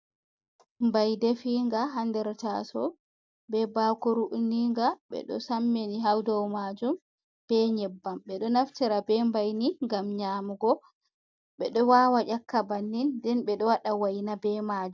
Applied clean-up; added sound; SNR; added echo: none; none; none; none.